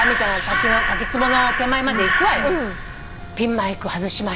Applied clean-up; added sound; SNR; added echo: none; Crow; 0 dB; none.